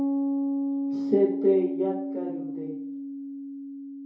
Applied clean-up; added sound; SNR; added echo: none; Piano; 1 dB; reverberation time 2.3 s.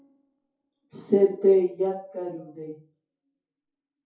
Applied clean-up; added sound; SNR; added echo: classical method WPE with log-MMSE.